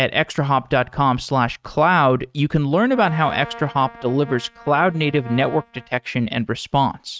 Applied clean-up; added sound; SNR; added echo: neural mask model RNNoise.